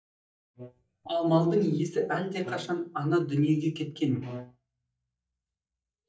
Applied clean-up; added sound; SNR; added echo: neural mask model DeepFilterNet 3.